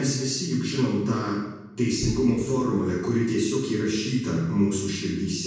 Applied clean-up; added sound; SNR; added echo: none; Cupboard open or close; 8 dB; reverberation time 1.1 s.